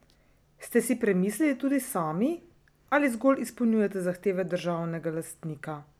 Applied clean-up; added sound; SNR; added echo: none; none; none; none.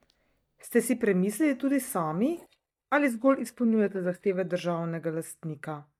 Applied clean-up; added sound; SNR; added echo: neural mask model DeepFilterNet 3.